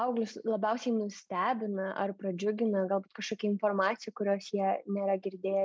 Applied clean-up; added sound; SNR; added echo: none; none; none; none.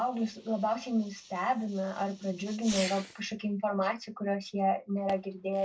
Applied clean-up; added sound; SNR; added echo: none; Fireworks; 16 dB; reverberation time 0.1 s.